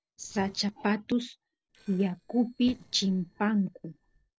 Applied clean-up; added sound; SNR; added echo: neural separator model SepFormer DNS4.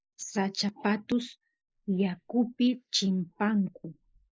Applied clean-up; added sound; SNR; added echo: neural mask model Resemble Enhance denoiser.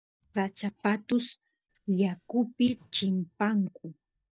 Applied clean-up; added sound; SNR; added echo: neural mask model DeepFilterNet 3.